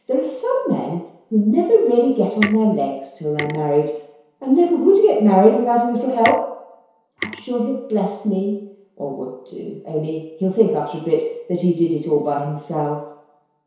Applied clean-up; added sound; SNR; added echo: none; Tick; 12 dB; reverberation time 0.7 s.